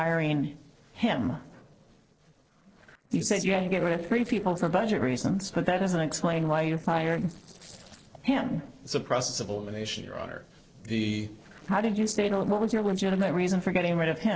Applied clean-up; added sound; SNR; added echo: neural separator model SepFormer DNS4.